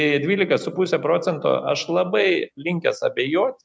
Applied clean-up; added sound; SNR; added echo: none; none; none; none.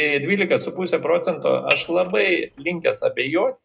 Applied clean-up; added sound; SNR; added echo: none; Dishes, pots, and pans / Chink, clink; 9 dB; reverberation time 0.2 s.